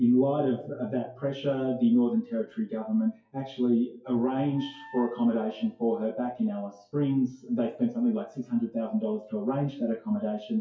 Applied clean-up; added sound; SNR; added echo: classical method WPE with log-MMSE.